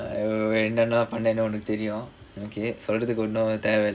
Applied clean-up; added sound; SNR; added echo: none; none; none; none.